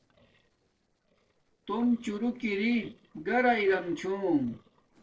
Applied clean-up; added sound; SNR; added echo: neural separator model SepFormer DNS4.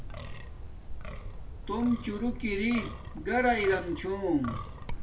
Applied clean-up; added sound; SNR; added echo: none; Wind; 7 dB; reverberation time 0.2 s.